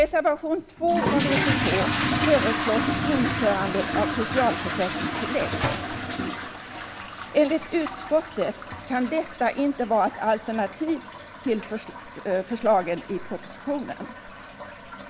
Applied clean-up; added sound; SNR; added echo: none; Fill (with liquid) / Toilet flush; 3 dB; none.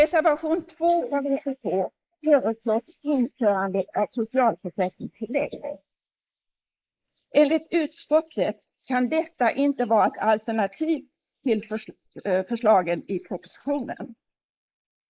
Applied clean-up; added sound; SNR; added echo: neural mask model Resemble Enhance denoiser.